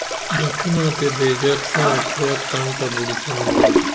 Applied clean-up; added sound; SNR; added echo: none; Toilet flush; -1 dB; none.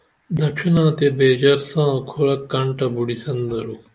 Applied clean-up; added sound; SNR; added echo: none; none; none; none.